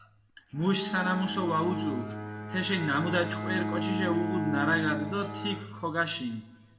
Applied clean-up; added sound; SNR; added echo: none; Bowed string instrument; 4 dB; reverberation time 1.0 s.